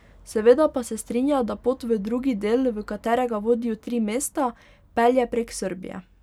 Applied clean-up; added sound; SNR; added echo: none; none; none; none.